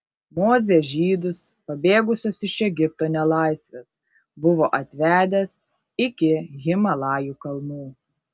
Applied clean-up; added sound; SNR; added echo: none; none; none; none.